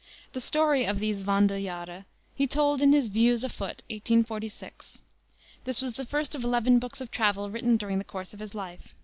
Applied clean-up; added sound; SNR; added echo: none; none; none; none.